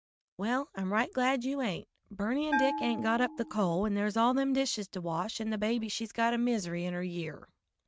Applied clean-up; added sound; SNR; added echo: neural mask model RNNoise.